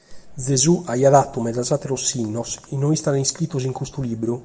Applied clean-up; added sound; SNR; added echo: none; none; none; reverberation time 1.1 s.